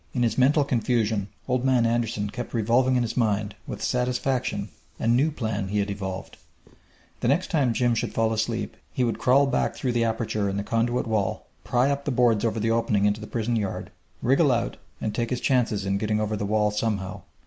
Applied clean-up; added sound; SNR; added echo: none; none; none; none.